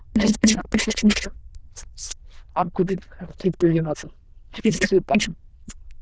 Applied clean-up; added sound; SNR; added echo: neural diffusion model UNIVERSE++.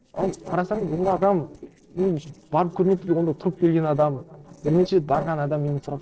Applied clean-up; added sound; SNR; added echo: neural separator model SepFormer DNS4.